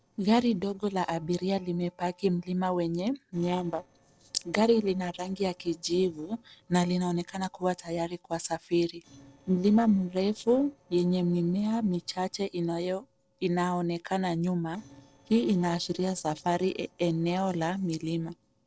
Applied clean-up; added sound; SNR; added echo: neural separator model SepFormer DNS4.